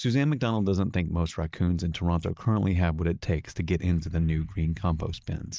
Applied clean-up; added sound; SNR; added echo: neural mask model DeepFilterNet 3.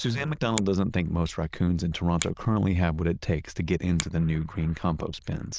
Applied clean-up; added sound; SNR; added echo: neural diffusion model UNIVERSE++.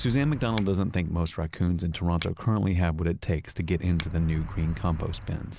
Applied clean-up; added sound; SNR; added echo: none; Motor vehicle (road) + Finger snapping; 13 dB; none.